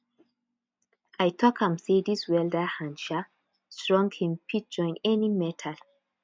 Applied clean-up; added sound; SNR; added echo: none; none; none; none.